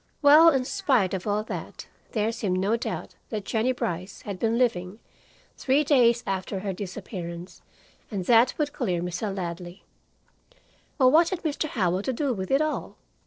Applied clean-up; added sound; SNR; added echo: neural separator model SepFormer DNS4.